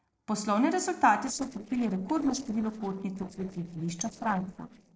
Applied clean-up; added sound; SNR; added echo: neural separator model SepFormer DNS4.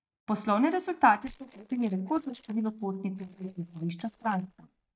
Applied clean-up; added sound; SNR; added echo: neural mask model DeepFilterNet 3.